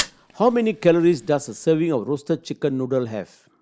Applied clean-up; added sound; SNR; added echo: none; Fire; 17 dB; none.